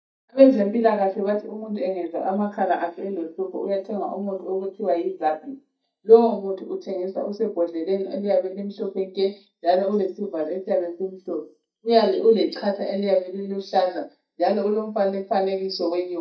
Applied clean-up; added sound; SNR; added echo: neural mask model DeepFilterNet 3.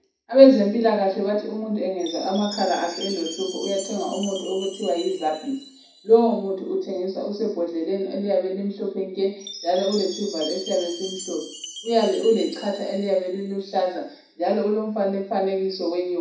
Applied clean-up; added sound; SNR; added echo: none; Chime; 17 dB; reverberation time 0.6 s.